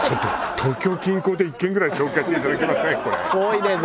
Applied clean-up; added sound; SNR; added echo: none; none; none; none.